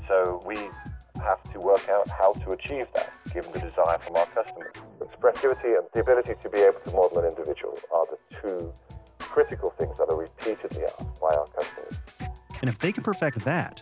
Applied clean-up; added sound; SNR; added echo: none; Scratching (performance technique); 14 dB; none.